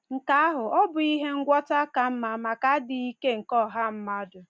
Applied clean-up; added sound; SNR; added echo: none; none; none; none.